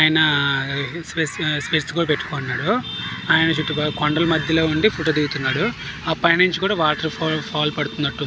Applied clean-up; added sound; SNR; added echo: none; none; none; none.